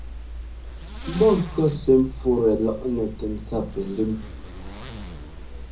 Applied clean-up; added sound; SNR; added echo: none; Zipper (clothing); 10 dB; reverberation time 0.4 s.